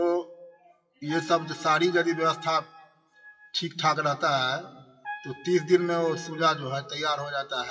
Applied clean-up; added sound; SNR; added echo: classical method WPE with log-MMSE.